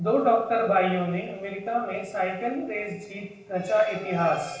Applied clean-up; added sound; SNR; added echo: neural separator model SepFormer DNS4.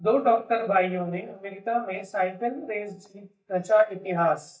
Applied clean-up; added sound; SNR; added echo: neural mask model DeepFilterNet 3.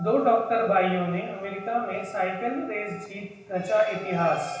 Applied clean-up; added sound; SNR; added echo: none; Telephone; 19 dB; reverberation time 0.9 s.